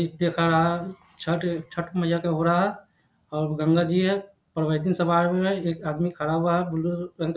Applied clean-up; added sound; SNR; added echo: none; none; none; none.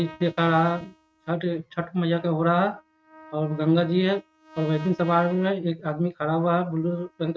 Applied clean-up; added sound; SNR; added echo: neural mask model RNNoise.